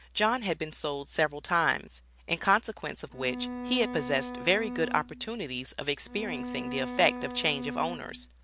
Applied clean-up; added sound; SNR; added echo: none; Bowed string instrument; 8 dB; none.